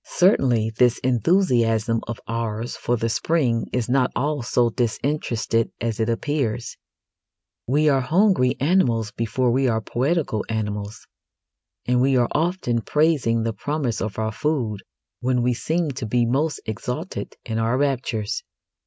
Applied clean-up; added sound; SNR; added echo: none; none; none; none.